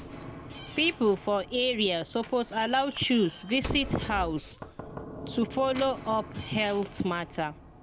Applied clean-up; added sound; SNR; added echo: none; Knock / Slam; 13 dB; none.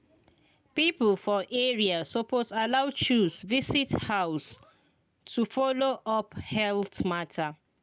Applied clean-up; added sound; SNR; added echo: none; none; none; none.